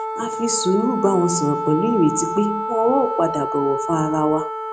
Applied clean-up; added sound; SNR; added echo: none; Wind instrument, woodwind instrument; 5 dB; none.